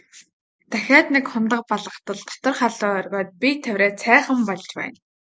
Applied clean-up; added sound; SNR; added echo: none; none; none; none.